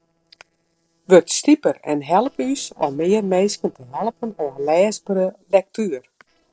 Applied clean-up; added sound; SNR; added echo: neural separator model SepFormer DNS4.